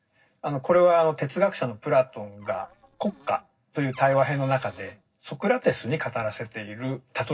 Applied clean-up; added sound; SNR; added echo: neural separator model SepFormer DNS4.